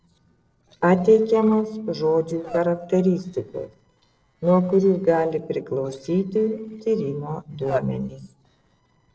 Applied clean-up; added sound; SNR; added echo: neural separator model SepFormer DNS4.